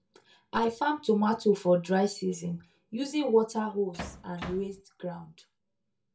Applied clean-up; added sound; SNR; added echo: none; Bass drum; 12 dB; reverberation time 0.2 s.